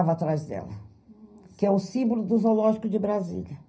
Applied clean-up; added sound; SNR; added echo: none; none; none; reverberation time 0.4 s.